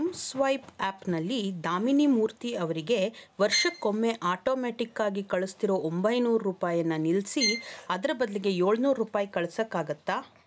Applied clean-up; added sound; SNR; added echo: none; Bowed string instrument; 7 dB; none.